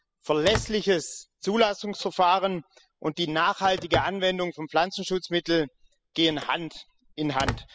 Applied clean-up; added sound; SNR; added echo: classical method spectral subtraction.